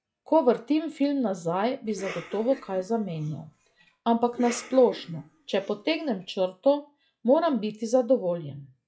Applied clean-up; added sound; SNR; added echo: classical method log-MMSE.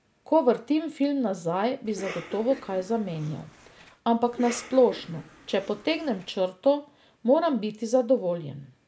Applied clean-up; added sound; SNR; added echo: none; Cough; 17 dB; none.